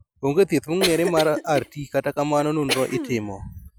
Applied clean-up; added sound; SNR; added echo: none; Cough; 8 dB; none.